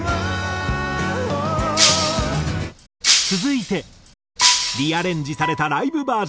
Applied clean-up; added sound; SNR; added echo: none; Shatter; -1 dB; none.